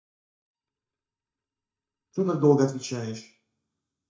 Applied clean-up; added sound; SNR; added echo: neural mask model DeepFilterNet 3.